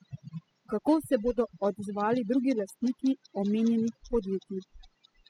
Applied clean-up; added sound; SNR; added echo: classical method spectral subtraction.